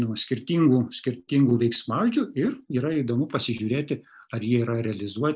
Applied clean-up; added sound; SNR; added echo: none; none; none; none.